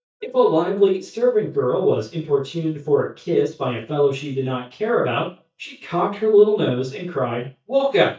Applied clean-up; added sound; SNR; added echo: neural mask model DeepFilterNet 3.